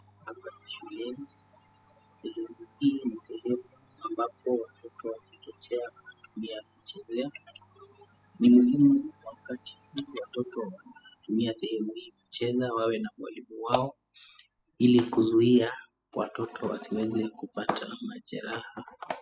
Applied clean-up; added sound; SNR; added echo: classical method spectral subtraction.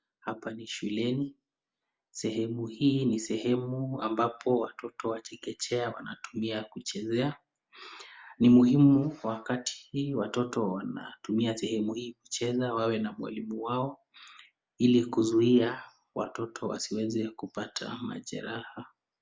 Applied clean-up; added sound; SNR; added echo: none; none; none; none.